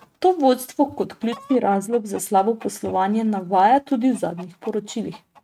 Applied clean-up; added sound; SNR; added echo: neural mask model RNNoise.